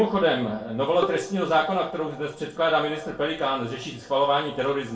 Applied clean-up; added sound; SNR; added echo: neural separator model SepFormer DNS4.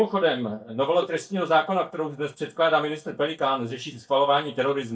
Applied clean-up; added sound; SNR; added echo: neural mask model DeepFilterNet 3.